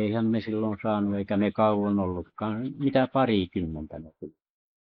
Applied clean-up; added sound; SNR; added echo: neural mask model Resemble Enhance denoiser.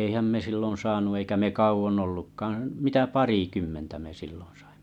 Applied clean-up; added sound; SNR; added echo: none; none; none; none.